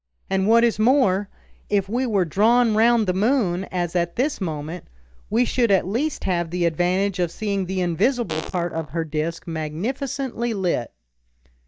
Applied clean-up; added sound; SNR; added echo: neural mask model DeepFilterNet 3.